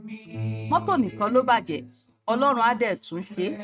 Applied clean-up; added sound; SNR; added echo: neural mask model RNNoise.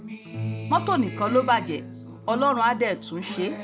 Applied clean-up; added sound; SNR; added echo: none; Acoustic guitar; 9 dB; none.